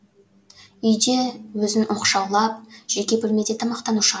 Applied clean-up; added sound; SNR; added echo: none; none; none; none.